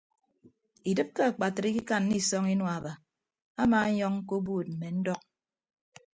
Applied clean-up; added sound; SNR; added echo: none; none; none; none.